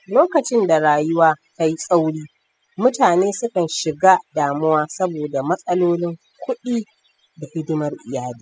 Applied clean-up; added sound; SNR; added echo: classical method spectral subtraction.